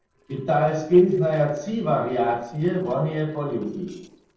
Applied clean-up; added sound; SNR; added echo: neural separator model SepFormer DNS4.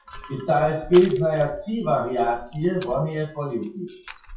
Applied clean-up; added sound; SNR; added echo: classical method WPE with log-MMSE.